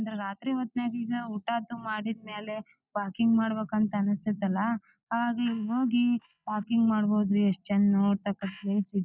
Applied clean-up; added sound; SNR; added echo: neural mask model DeepFilterNet 3.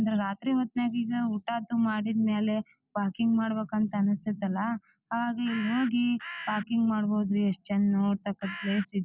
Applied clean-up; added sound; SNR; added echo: none; Bird; 11 dB; none.